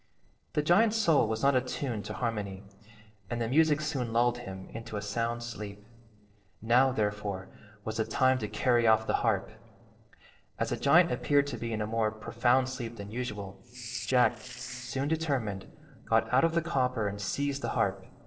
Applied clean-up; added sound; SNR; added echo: neural separator model SepFormer DNS4.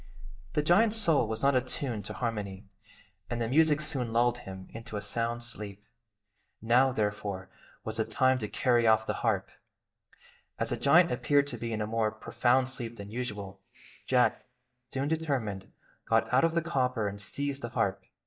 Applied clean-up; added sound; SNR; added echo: neural mask model DeepFilterNet 3.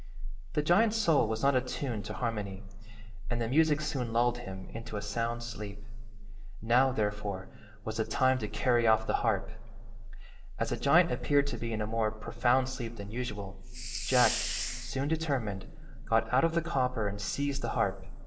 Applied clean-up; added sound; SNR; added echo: none; Hiss; 7 dB; reverberation time 1.8 s.